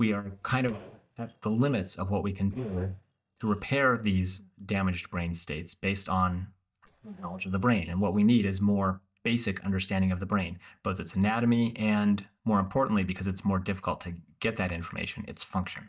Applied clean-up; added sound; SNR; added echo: neural mask model DeepFilterNet 3.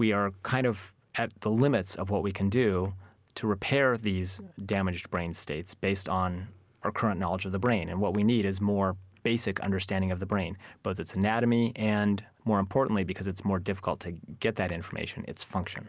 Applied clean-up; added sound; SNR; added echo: none; none; none; none.